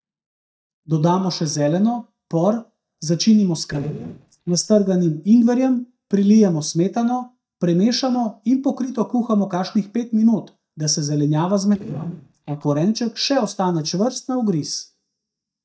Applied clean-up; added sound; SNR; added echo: neural mask model DeepFilterNet 3.